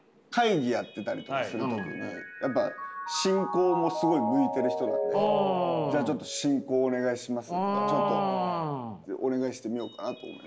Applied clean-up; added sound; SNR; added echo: none; Mallet percussion; 8 dB; none.